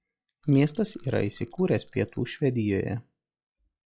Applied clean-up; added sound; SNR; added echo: classical method log-MMSE.